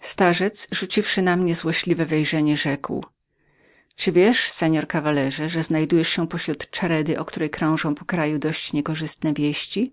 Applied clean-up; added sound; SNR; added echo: none; none; none; none.